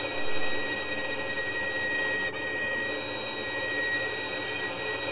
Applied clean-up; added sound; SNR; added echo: none; Bowed string instrument; -4 dB; reverberation time 1.2 s.